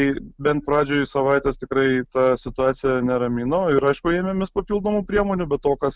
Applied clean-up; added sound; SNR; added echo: none; none; none; none.